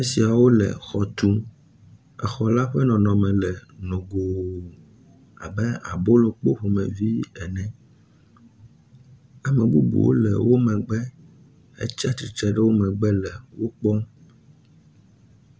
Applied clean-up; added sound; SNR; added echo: none; none; none; none.